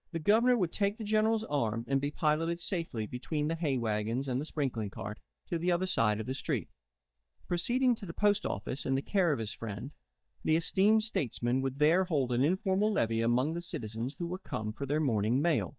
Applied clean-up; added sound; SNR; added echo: neural mask model DeepFilterNet 3.